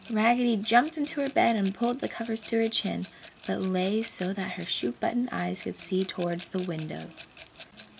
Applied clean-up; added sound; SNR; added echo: none; Rattle / Glass; 15 dB; none.